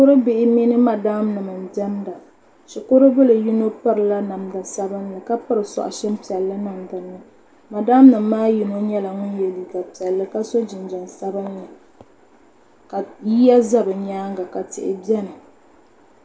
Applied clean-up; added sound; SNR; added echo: none; none; none; none.